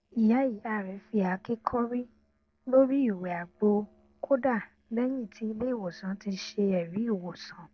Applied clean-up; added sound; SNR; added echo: neural separator model SepFormer DNS4.